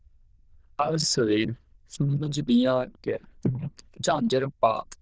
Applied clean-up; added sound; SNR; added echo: neural diffusion model UNIVERSE++.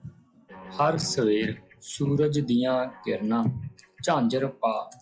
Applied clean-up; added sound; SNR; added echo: classical method log-MMSE.